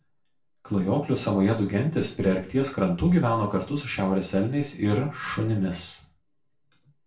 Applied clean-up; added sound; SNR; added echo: none; none; none; reverberation time 0.3 s.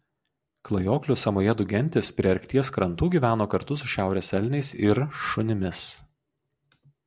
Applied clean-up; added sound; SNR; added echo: none; none; none; none.